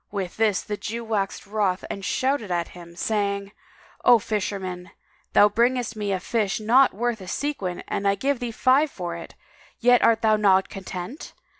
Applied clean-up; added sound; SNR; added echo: none; none; none; none.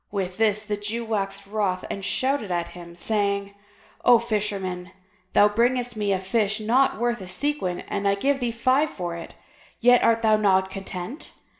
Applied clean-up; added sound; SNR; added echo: none; none; none; reverberation time 0.6 s.